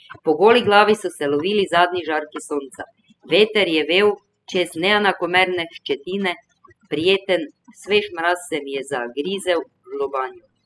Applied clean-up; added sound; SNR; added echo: classical method spectral subtraction.